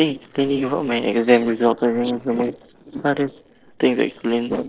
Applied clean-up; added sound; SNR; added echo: neural separator model SepFormer DNS4.